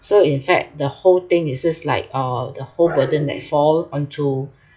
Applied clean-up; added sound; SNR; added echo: classical method log-MMSE.